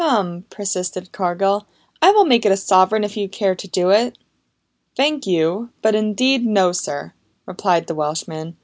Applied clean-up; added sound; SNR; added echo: none; none; none; none.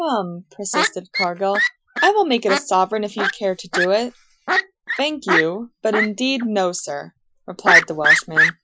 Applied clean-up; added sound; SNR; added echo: classical method Wiener filter.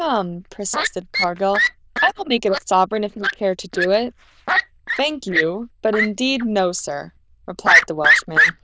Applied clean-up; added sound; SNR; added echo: neural diffusion model UNIVERSE++.